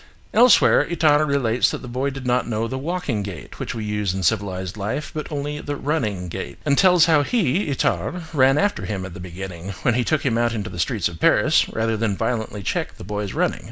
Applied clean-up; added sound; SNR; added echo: none; none; none; none.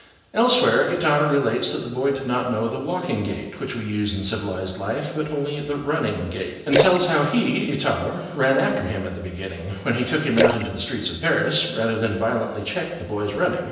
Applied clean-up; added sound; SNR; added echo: none; Splash, splatter; 4 dB; reverberation time 1.0 s.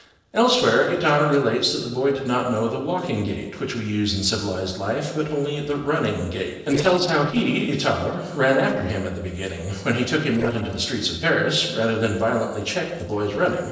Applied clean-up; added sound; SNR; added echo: neural separator model SepFormer DNS4.